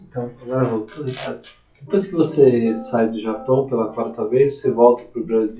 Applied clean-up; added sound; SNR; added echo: classical method log-MMSE.